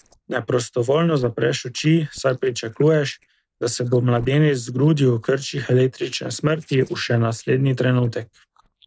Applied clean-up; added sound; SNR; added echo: neural separator model SepFormer DNS4.